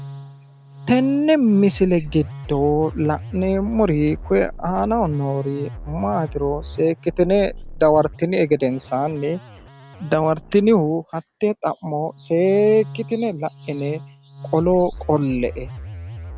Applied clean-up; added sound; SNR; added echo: none; Musical instrument; 15 dB; none.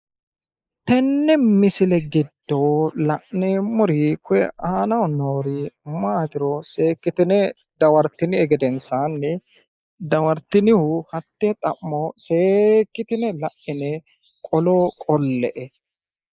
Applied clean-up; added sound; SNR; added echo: neural mask model Resemble Enhance denoiser.